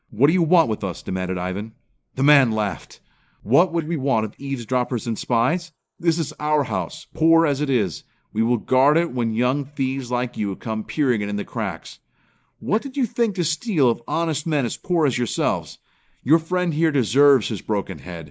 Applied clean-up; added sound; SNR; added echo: neural mask model Resemble Enhance denoiser.